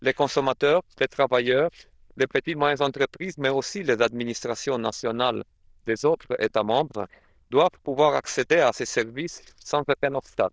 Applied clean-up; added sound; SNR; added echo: neural diffusion model UNIVERSE++.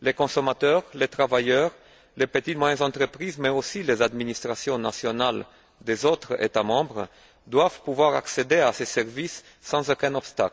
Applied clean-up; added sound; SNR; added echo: none; none; none; none.